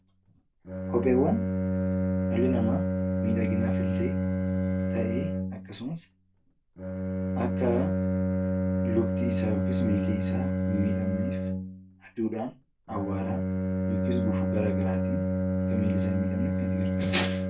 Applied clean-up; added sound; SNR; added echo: none; Bowed string instrument; -5 dB; reverberation time 0.2 s.